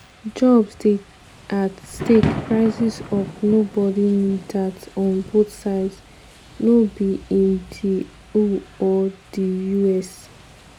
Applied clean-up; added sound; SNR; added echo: none; Thunder / Rain; 13 dB; none.